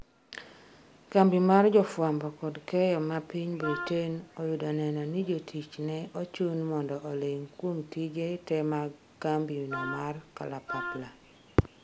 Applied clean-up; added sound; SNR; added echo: none; Wind instrument, woodwind instrument; 9 dB; none.